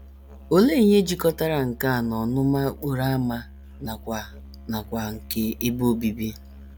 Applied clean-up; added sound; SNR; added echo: none; Musical instrument; 18 dB; none.